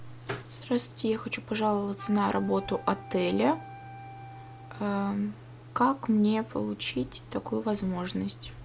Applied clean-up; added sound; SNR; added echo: none; Wind instrument, woodwind instrument; 16 dB; none.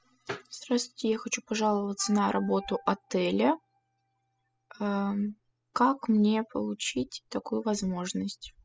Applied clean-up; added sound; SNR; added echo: classical method spectral subtraction.